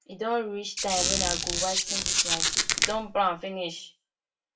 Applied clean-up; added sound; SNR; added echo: none; Squeak; -5 dB; reverberation time 0.2 s.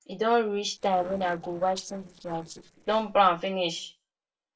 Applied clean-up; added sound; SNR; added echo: neural separator model SepFormer DNS4.